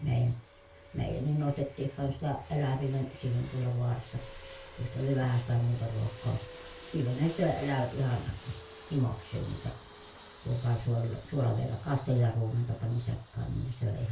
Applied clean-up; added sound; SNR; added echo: none; Fixed-wing aircraft, airplane; 19 dB; reverberation time 0.2 s.